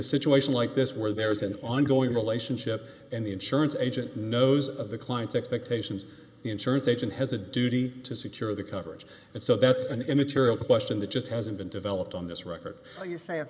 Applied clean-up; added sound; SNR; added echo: neural mask model Resemble Enhance denoiser.